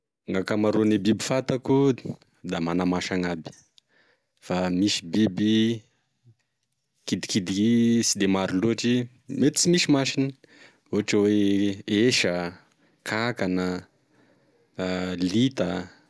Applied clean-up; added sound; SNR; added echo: none; none; none; none.